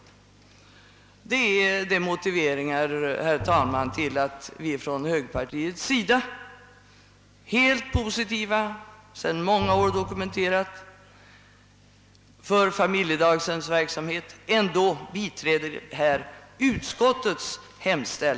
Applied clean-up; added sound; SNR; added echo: none; Drum; 12 dB; none.